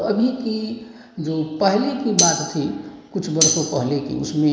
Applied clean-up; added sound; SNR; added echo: none; Tambourine; 0 dB; none.